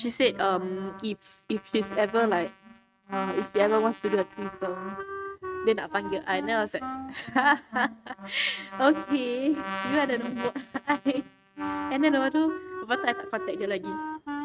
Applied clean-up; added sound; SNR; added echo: neural mask model RNNoise.